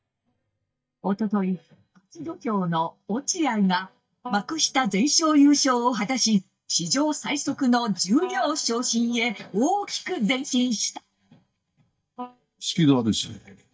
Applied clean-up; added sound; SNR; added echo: neural mask model DeepFilterNet 3.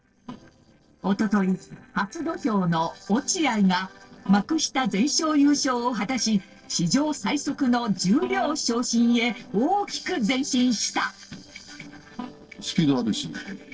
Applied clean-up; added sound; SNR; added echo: neural separator model SepFormer DNS4.